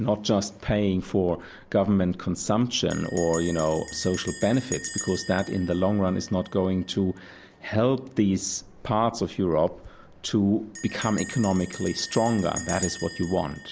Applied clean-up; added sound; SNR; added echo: none; Bell; 16 dB; none.